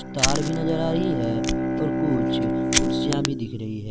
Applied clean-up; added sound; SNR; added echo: none; Bowed string instrument + Fire; -4 dB; none.